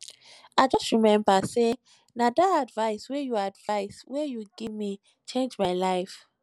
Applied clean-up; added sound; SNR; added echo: none; none; none; none.